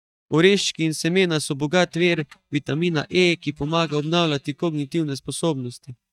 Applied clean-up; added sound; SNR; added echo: neural mask model DeepFilterNet 3.